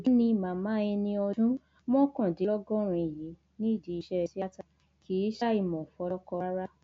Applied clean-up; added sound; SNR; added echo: none; none; none; none.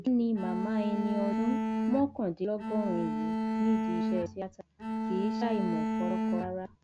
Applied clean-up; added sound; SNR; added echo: none; Bowed string instrument; -1 dB; none.